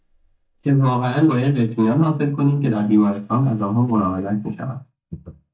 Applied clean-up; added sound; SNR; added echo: neural mask model DeepFilterNet 3.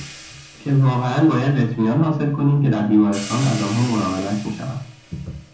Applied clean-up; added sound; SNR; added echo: none; Hi-hat; 19 dB; reverberation time 0.6 s.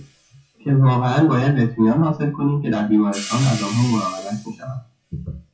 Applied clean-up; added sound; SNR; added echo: classical method WPE with log-MMSE.